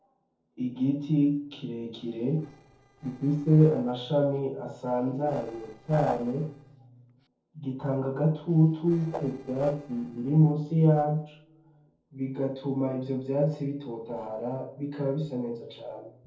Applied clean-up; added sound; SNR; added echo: neural separator model SepFormer DNS4.